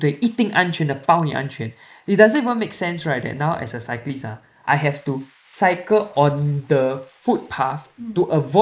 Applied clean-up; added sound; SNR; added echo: neural mask model Resemble Enhance denoiser.